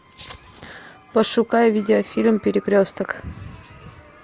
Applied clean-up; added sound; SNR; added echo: none; none; none; none.